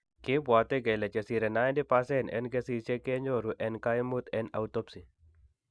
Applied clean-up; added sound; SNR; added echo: none; none; none; none.